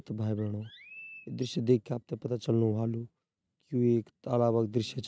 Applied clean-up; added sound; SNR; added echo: neural mask model RNNoise.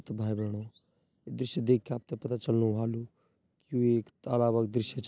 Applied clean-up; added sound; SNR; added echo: neural mask model Resemble Enhance denoiser.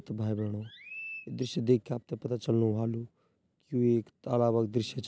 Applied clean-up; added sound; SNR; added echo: none; Chirp, tweet; 15 dB; none.